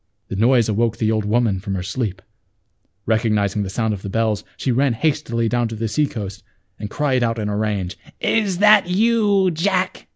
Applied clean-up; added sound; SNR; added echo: none; none; none; none.